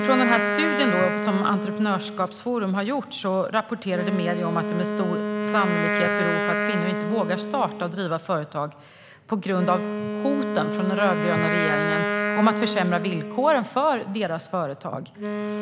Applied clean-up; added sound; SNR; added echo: none; Wind instrument, woodwind instrument; 2 dB; none.